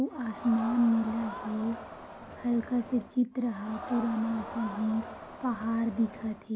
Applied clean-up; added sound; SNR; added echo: none; Crowd; 12 dB; none.